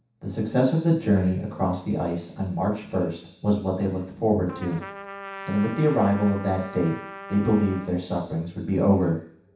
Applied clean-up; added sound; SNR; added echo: none; Trumpet; 14 dB; reverberation time 0.7 s.